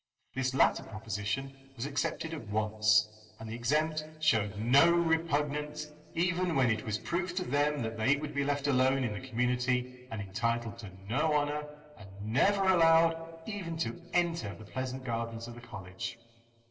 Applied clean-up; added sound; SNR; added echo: none; none; none; reverberation time 2.5 s.